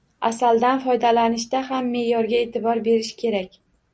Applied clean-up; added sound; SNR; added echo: none; none; none; none.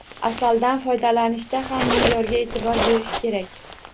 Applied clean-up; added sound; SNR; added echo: none; Zipper (clothing); 5 dB; none.